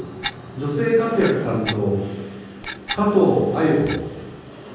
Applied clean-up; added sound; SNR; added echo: none; Clock; 13 dB; reverberation time 1.3 s.